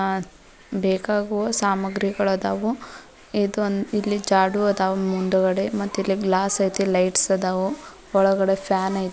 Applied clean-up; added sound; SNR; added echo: none; none; none; none.